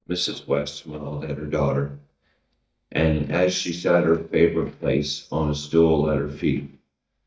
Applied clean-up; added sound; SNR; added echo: neural mask model DeepFilterNet 3.